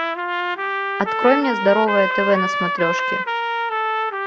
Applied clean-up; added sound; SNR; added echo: none; Trumpet; 0 dB; none.